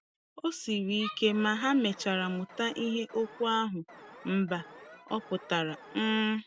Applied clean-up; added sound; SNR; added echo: none; Alarm; 19 dB; none.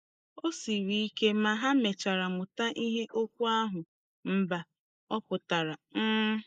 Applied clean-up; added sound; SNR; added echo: neural mask model Resemble Enhance denoiser.